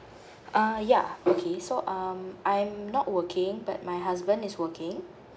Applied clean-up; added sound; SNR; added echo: none; none; none; none.